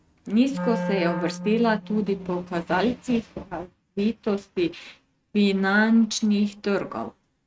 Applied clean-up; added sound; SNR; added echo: neural mask model RNNoise.